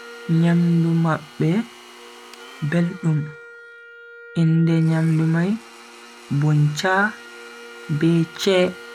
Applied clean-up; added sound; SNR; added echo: none; Domestic sounds, home sounds + Wind instrument, woodwind instrument; 19 dB; none.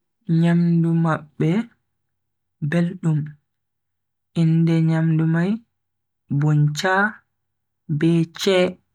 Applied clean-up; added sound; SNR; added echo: none; none; none; none.